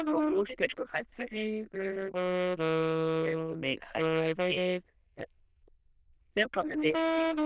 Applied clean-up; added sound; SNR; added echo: neural diffusion model UNIVERSE++.